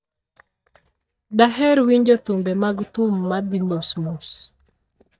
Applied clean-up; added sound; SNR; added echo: neural mask model DeepFilterNet 3.